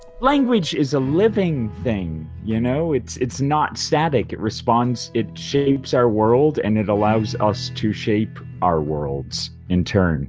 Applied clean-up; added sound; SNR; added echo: none; none; none; none.